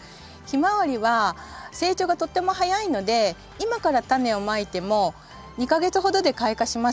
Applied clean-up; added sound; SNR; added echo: none; none; none; none.